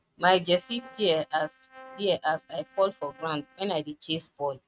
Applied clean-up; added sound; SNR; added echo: neural mask model RNNoise.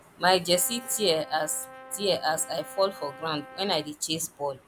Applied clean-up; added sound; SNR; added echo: none; Brass instrument; 18 dB; none.